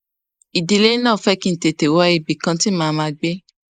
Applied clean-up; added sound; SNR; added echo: neural mask model Resemble Enhance denoiser.